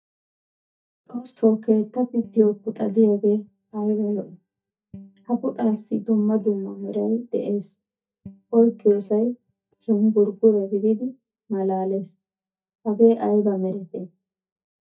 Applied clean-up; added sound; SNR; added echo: neural mask model DeepFilterNet 3.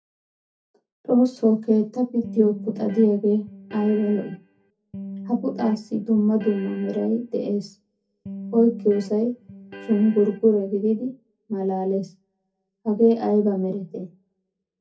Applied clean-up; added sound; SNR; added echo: none; Electric guitar; 14 dB; reverberation time 0.3 s.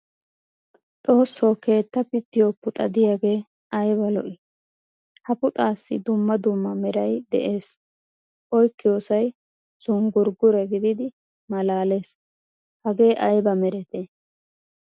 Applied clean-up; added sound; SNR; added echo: none; none; none; none.